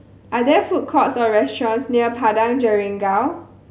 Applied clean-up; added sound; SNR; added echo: none; none; none; none.